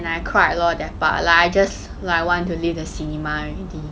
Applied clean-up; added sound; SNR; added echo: none; none; none; none.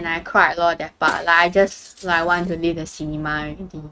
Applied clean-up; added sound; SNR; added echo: neural mask model RNNoise.